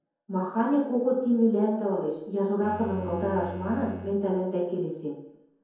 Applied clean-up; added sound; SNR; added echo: none; Bowed string instrument; 12 dB; reverberation time 0.9 s.